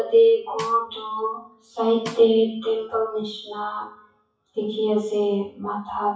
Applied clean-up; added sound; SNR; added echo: classical method WPE with log-MMSE.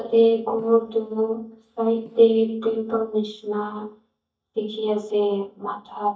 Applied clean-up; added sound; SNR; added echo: neural mask model DeepFilterNet 3.